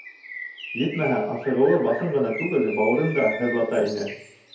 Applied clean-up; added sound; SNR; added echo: none; Bird; 12 dB; reverberation time 0.5 s.